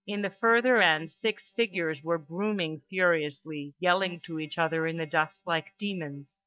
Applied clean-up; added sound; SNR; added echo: neural mask model DeepFilterNet 3.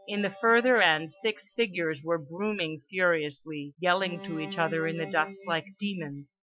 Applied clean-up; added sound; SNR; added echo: classical method Wiener filter.